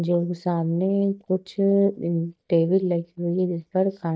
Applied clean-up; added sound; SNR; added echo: neural mask model DeepFilterNet 3.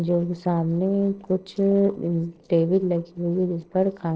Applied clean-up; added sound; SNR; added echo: neural separator model SepFormer DNS4.